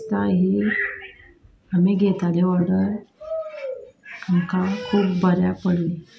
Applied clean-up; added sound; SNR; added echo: none; none; none; none.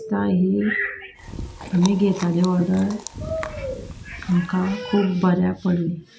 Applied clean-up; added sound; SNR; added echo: none; Chewing, mastication; 14 dB; none.